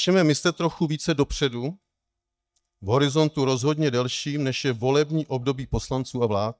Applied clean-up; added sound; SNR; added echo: neural mask model DeepFilterNet 3.